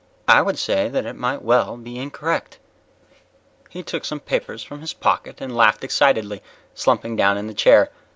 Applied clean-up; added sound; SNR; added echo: none; none; none; none.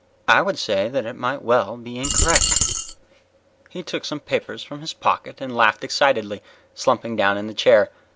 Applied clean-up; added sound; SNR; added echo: none; Coin (dropping); -2 dB; none.